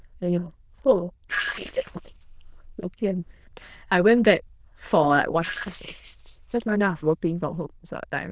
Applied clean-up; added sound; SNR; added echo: neural diffusion model UNIVERSE++.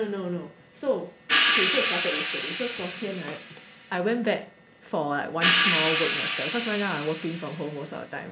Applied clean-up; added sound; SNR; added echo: none; Crash cymbal / Hi-hat; -4 dB; none.